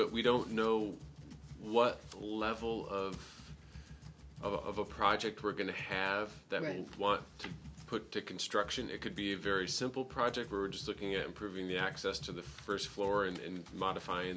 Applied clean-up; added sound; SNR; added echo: none; none; none; none.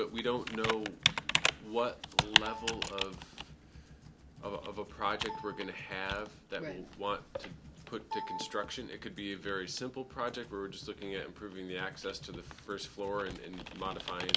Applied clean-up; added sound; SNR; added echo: none; Computer keyboard; 0 dB; none.